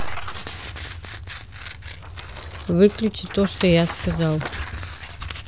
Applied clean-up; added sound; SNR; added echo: none; Tearing; 13 dB; none.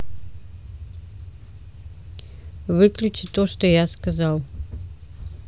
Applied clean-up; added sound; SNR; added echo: none; none; none; none.